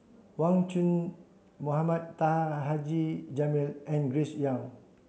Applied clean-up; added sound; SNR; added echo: none; none; none; none.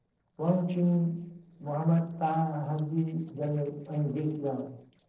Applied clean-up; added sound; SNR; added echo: neural separator model SepFormer DNS4.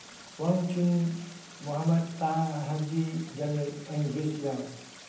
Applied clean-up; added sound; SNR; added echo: none; Stream; 19 dB; reverberation time 0.6 s.